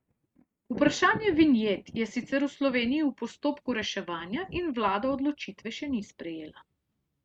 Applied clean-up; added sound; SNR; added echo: neural mask model RNNoise.